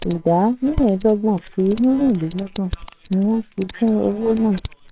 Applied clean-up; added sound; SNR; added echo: neural separator model SepFormer WHAMR!.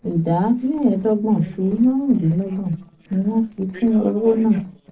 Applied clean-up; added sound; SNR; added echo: neural separator model SepFormer DNS4.